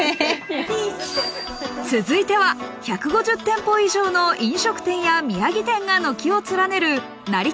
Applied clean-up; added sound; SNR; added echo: none; none; none; none.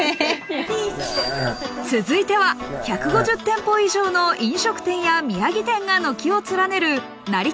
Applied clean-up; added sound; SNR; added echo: none; Burping, eructation; 6 dB; none.